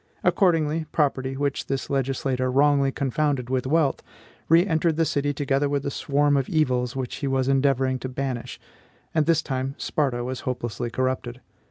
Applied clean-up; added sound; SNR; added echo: none; none; none; none.